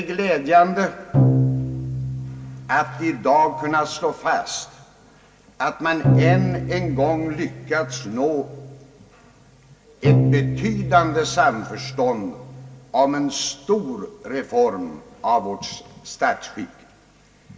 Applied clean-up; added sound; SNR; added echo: none; Bowed string instrument; 1 dB; reverberation time 1.1 s.